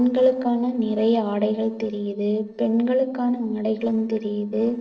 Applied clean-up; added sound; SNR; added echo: neural separator model SepFormer DNS4.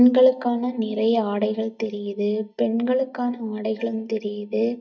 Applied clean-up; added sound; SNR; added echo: neural mask model DeepFilterNet 3.